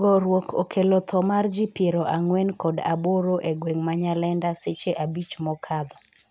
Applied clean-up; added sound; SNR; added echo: none; none; none; none.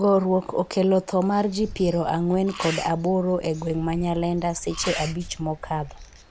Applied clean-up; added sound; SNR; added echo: none; Stream + Sneeze; 15 dB; none.